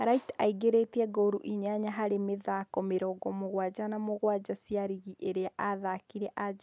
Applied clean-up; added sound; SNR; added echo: none; none; none; none.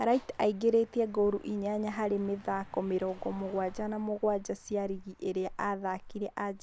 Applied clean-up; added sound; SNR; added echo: none; Car passing by; 19 dB; none.